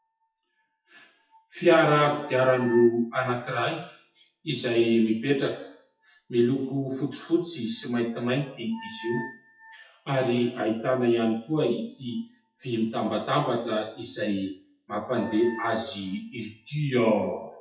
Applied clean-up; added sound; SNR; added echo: classical method WPE with log-MMSE.